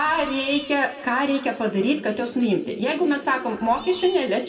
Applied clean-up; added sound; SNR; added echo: none; Cat; 17 dB; reverberation time 1.6 s.